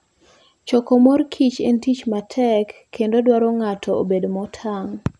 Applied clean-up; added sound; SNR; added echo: none; none; none; none.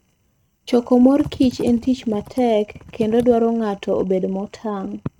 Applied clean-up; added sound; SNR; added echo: neural mask model RNNoise.